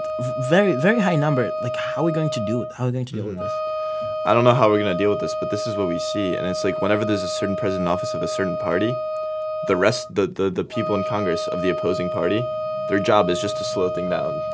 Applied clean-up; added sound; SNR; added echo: none; Wind instrument, woodwind instrument; 4 dB; none.